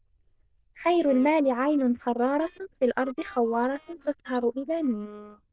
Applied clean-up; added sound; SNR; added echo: neural diffusion model UNIVERSE++.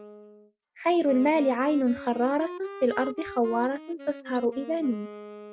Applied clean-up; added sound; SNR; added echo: neural mask model RNNoise.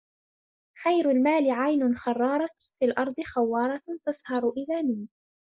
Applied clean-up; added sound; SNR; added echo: neural mask model Resemble Enhance denoiser.